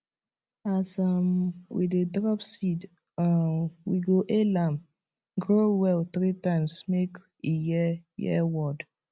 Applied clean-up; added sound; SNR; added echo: none; none; none; none.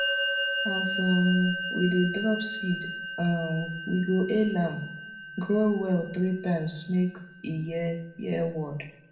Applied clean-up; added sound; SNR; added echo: none; Musical instrument; 6 dB; reverberation time 0.6 s.